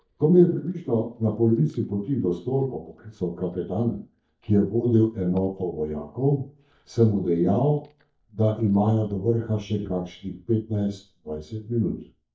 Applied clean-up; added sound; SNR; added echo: neural mask model DeepFilterNet 3.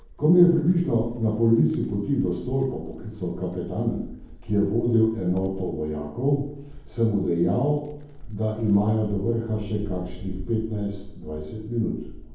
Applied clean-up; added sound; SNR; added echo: none; Wind; 14 dB; reverberation time 0.9 s.